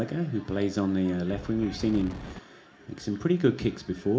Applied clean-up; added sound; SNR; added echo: none; Wind; 11 dB; reverberation time 0.4 s.